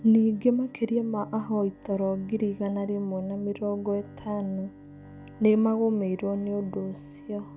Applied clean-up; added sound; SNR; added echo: none; Bowed string instrument; 19 dB; none.